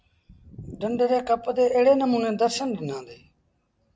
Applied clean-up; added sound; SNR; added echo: none; none; none; none.